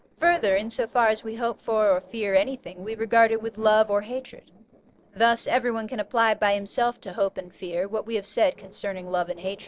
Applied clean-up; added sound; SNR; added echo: neural separator model SepFormer DNS4.